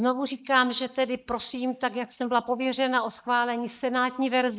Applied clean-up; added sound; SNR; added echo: neural mask model Resemble Enhance denoiser.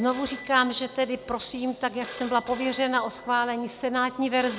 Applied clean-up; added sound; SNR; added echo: none; Telephone; 18 dB; none.